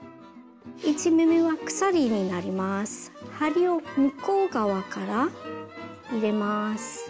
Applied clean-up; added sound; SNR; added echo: none; none; none; none.